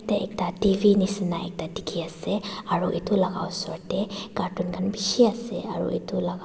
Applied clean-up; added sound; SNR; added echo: none; none; none; none.